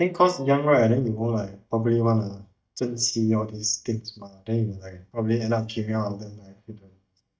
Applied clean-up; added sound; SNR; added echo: neural mask model DeepFilterNet 3.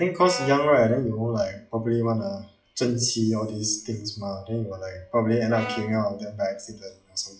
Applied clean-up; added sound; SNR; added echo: classical method WPE with log-MMSE.